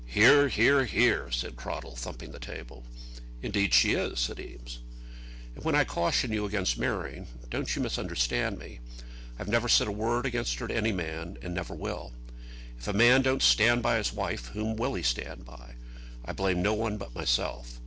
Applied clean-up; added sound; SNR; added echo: none; none; none; none.